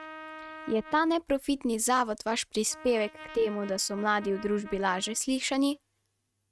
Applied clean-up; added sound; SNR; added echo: neural mask model RNNoise.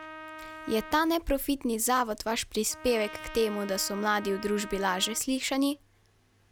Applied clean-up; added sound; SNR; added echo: none; Trumpet; 16 dB; none.